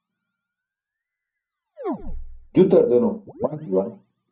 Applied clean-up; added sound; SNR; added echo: neural mask model DeepFilterNet 3.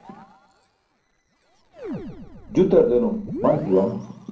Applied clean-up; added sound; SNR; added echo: neural separator model SepFormer DNS4.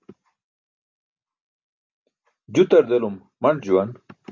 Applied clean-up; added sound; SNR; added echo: none; none; none; none.